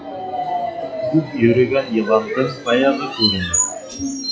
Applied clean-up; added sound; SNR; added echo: classical method log-MMSE.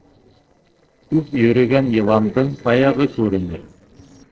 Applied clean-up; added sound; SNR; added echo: neural separator model SepFormer DNS4.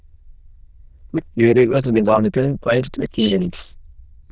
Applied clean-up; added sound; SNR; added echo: neural diffusion model UNIVERSE++.